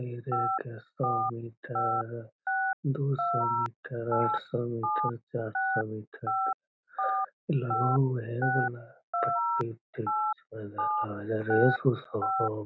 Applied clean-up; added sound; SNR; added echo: none; Telephone; -1 dB; none.